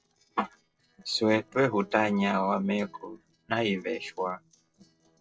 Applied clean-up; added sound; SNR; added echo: neural separator model SepFormer DNS4.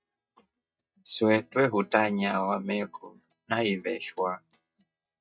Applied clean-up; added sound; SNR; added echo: neural mask model DeepFilterNet 3.